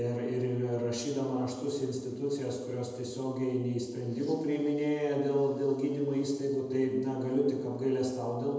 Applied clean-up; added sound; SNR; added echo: none; none; none; reverberation time 1.0 s.